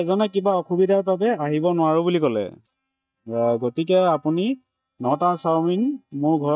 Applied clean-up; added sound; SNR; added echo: neural mask model DeepFilterNet 3.